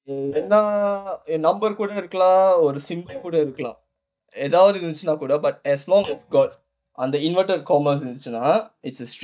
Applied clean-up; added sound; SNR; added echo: neural mask model DeepFilterNet 3.